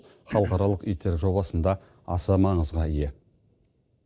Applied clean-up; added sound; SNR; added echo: neural mask model DeepFilterNet 3.